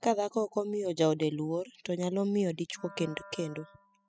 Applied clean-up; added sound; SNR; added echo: classical method spectral subtraction.